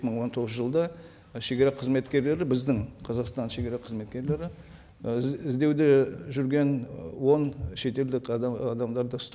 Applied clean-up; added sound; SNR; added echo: none; none; none; none.